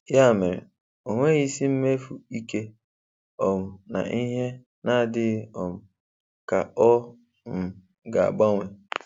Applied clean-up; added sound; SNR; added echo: none; none; none; none.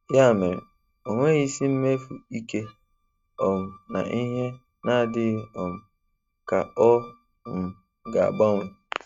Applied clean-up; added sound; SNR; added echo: neural mask model RNNoise.